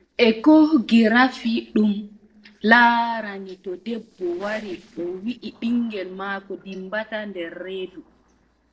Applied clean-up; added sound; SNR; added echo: neural separator model SepFormer DNS4.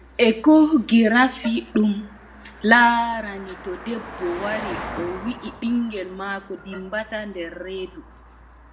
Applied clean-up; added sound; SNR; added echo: none; Car passing by; 17 dB; reverberation time 0.6 s.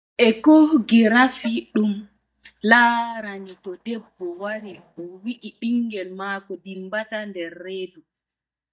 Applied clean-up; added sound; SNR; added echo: neural mask model DeepFilterNet 3.